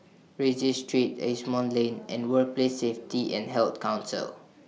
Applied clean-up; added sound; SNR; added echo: none; none; none; none.